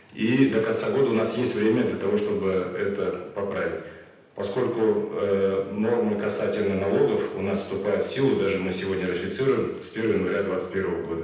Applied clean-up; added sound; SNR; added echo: none; none; none; reverberation time 0.9 s.